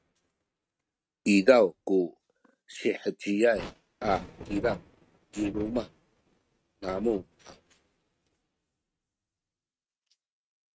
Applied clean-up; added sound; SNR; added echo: neural mask model RNNoise.